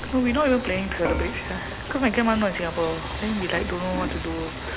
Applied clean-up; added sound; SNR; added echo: none; Frying (food) / Dishes, pots, and pans; 7 dB; none.